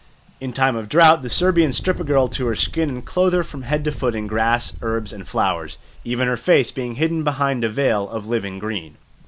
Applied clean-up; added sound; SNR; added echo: none; Engine; 13 dB; none.